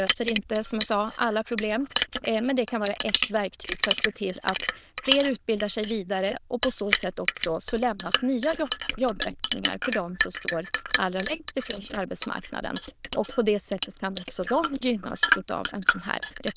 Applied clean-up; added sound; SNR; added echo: neural diffusion model UNIVERSE++.